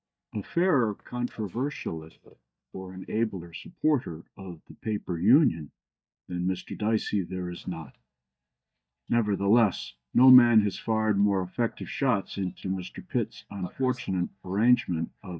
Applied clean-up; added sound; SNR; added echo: neural mask model DeepFilterNet 3.